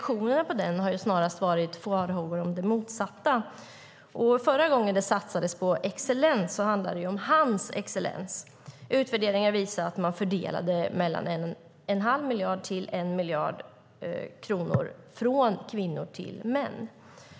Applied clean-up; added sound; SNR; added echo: none; none; none; none.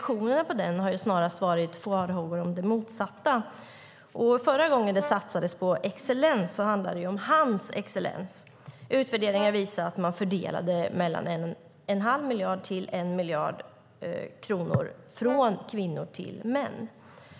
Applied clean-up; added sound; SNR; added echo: none; Brass instrument; 15 dB; none.